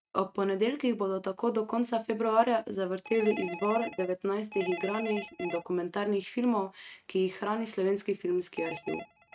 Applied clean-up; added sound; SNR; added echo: neural mask model RNNoise.